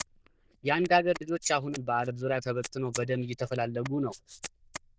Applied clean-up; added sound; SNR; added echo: neural diffusion model UNIVERSE++.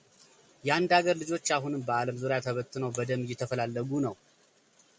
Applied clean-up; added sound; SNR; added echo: none; none; none; none.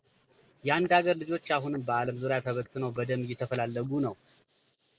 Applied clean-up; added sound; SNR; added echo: neural mask model Resemble Enhance denoiser.